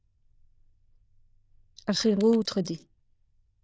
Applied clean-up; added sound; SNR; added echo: neural diffusion model UNIVERSE++.